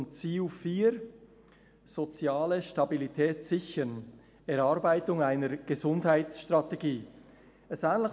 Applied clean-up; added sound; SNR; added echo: none; none; none; reverberation time 0.9 s.